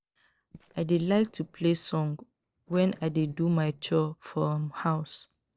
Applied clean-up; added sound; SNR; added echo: neural separator model SepFormer DNS4.